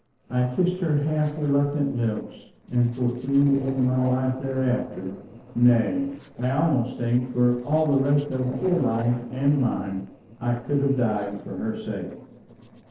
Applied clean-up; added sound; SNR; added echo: neural separator model SepFormer DNS4.